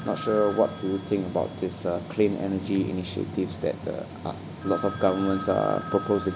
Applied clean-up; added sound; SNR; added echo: none; Telephone; 15 dB; none.